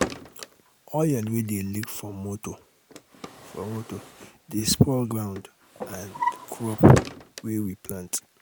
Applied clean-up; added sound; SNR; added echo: none; Drawer open or close; 11 dB; none.